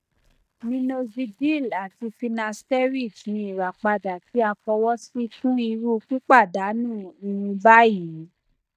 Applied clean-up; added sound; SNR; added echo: neural mask model DeepFilterNet 3.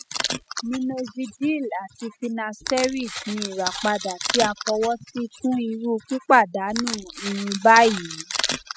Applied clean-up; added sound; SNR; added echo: classical method spectral subtraction.